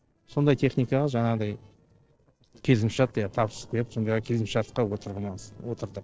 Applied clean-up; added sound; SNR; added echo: neural separator model SepFormer DNS4.